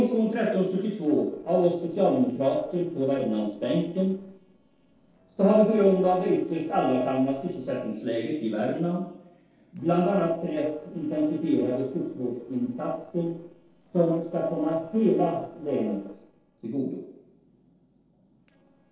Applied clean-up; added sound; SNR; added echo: neural separator model SepFormer DNS4.